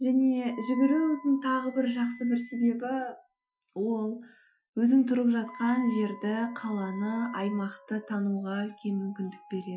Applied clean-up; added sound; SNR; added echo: classical method Wiener filter.